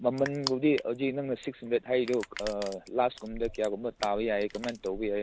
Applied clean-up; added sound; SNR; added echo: none; Crushing; 14 dB; none.